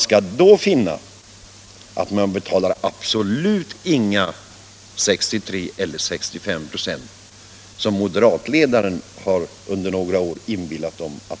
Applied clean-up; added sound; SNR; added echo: none; none; none; none.